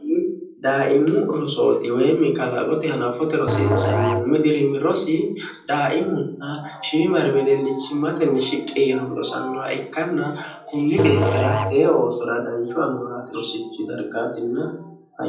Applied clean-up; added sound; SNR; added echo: none; Musical instrument; 4 dB; reverberation time 0.6 s.